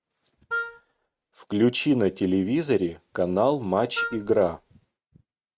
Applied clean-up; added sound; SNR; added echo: neural mask model RNNoise.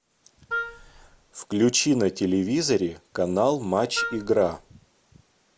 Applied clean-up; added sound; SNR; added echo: none; Wind instrument, woodwind instrument; 9 dB; none.